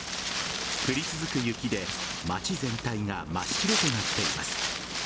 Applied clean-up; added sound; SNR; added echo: none; Wind; 0 dB; none.